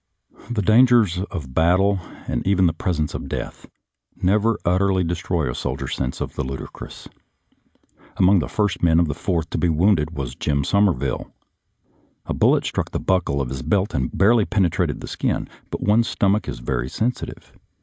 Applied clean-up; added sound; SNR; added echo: none; none; none; none.